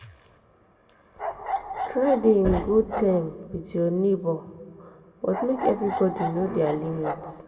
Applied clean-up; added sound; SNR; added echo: none; Bark; 7 dB; reverberation time 1.4 s.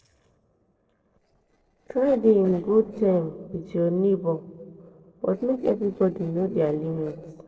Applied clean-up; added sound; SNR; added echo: neural separator model SepFormer DNS4.